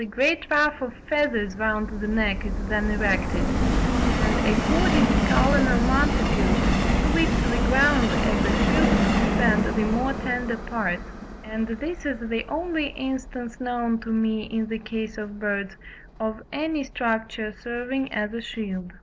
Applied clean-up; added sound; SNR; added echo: none; Subway, metro, underground; -1 dB; none.